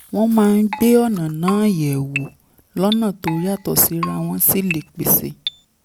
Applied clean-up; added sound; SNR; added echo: none; Keyboard (musical); 13 dB; none.